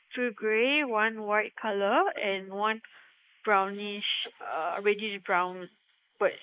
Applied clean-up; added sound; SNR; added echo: neural mask model Resemble Enhance denoiser.